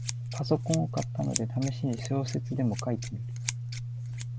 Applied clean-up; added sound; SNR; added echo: none; Scissors; 3 dB; none.